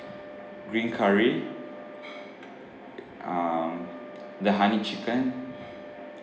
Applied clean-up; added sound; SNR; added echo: none; Wind instrument, woodwind instrument; 16 dB; reverberation time 1.1 s.